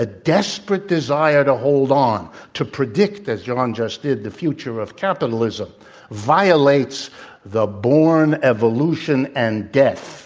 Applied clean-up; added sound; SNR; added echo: none; none; none; none.